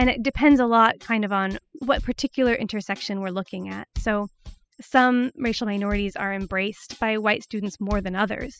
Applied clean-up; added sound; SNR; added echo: classical method spectral subtraction.